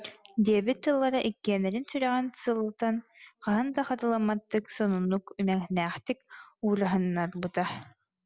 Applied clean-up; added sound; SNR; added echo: none; none; none; none.